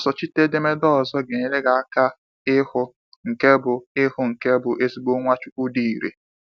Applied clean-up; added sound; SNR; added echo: none; none; none; none.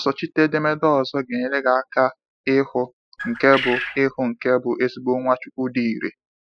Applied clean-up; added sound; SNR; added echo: classical method spectral subtraction.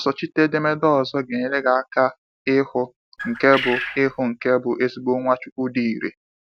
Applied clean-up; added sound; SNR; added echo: none; Bird; 8 dB; none.